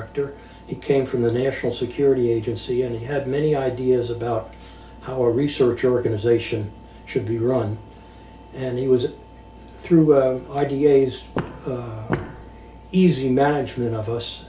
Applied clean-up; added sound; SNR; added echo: none; Walk, footsteps; 9 dB; none.